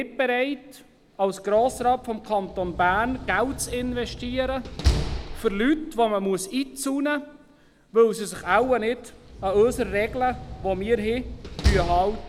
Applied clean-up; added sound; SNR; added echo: none; Slam; 8 dB; none.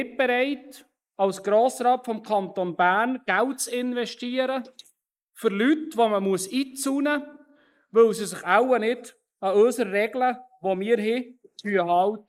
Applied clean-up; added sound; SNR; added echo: neural mask model Resemble Enhance denoiser.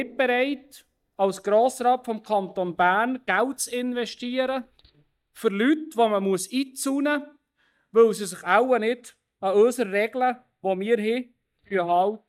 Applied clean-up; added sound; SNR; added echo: neural mask model DeepFilterNet 3.